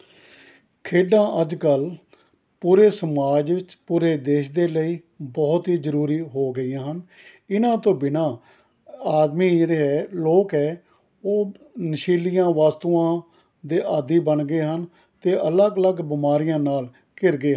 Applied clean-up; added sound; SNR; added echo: none; none; none; none.